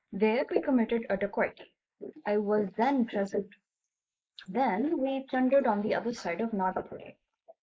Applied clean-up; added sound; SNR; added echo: neural mask model Resemble Enhance denoiser.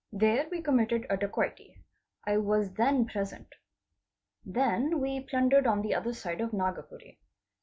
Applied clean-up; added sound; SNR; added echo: none; none; none; none.